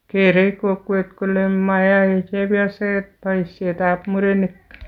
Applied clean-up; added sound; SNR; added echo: none; none; none; none.